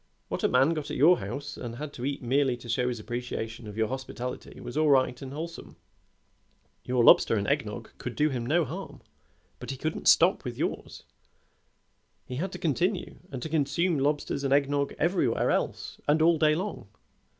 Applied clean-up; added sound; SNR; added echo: none; none; none; none.